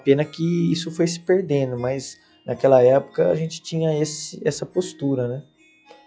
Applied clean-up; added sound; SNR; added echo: classical method log-MMSE.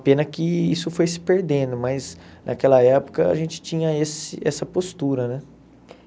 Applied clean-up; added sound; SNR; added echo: none; none; none; none.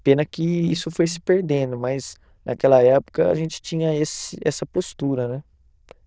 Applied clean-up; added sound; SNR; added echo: neural diffusion model UNIVERSE++.